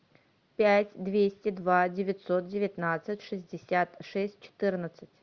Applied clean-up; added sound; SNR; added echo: none; none; none; none.